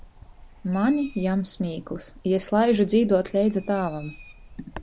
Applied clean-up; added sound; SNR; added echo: none; Bird; 16 dB; none.